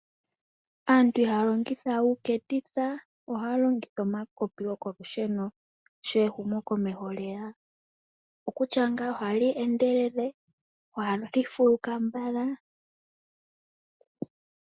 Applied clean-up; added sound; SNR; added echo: none; none; none; none.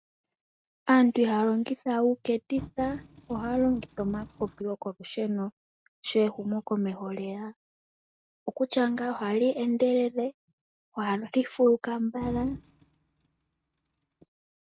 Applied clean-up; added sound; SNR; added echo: neural mask model RNNoise.